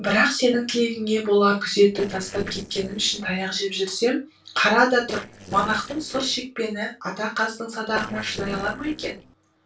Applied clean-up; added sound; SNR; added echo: neural separator model SepFormer DNS4.